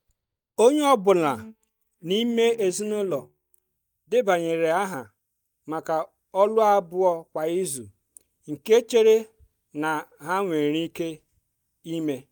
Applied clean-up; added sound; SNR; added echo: neural mask model DeepFilterNet 3.